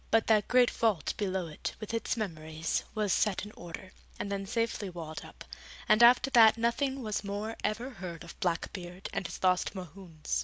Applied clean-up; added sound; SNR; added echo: none; none; none; none.